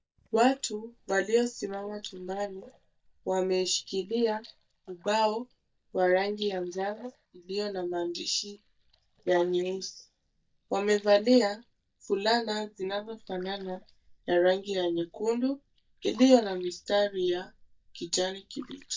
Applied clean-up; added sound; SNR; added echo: neural mask model DeepFilterNet 3.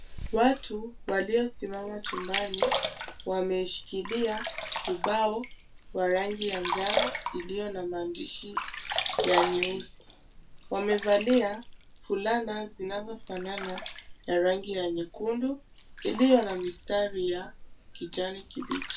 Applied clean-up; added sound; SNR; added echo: none; Sink (filling or washing); 5 dB; reverberation time 0.2 s.